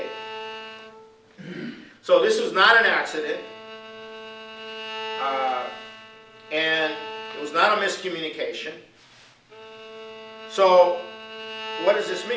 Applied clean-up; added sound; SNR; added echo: none; Bowed string instrument; 14 dB; none.